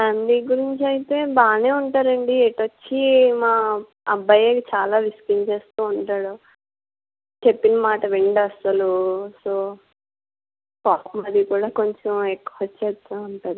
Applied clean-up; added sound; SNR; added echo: none; none; none; none.